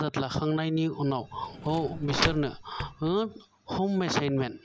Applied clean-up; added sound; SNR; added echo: none; Drawer open or close; 10 dB; none.